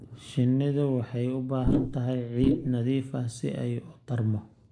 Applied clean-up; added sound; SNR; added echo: neural mask model Resemble Enhance denoiser.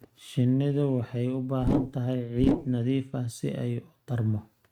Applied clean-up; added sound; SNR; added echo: neural mask model RNNoise.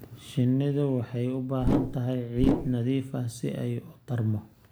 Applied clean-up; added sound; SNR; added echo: none; Whoosh, swoosh, swish; -2 dB; none.